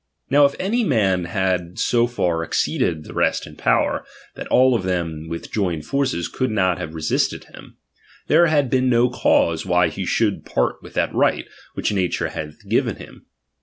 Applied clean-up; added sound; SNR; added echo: none; none; none; none.